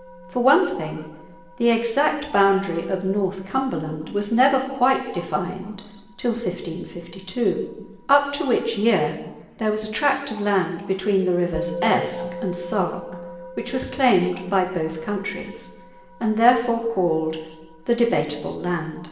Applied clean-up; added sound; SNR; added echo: none; Musical instrument; 16 dB; reverberation time 1.1 s.